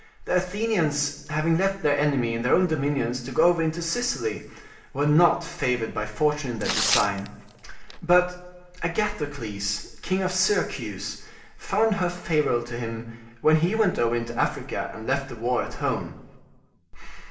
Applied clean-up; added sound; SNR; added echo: none; Tearing; 6 dB; reverberation time 0.8 s.